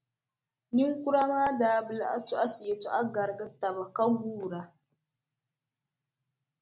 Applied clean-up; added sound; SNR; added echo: none; none; none; none.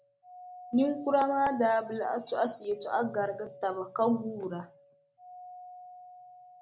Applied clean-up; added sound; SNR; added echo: none; Doorbell; 19 dB; none.